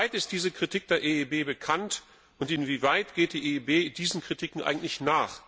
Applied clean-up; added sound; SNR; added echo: none; none; none; none.